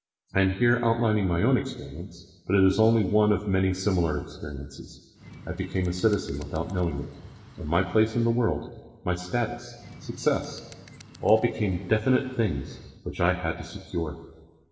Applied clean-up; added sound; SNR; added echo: none; Bird; 20 dB; reverberation time 1.3 s.